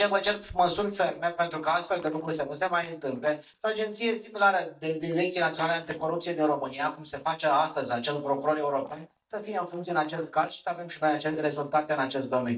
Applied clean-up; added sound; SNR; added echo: neural mask model DeepFilterNet 3.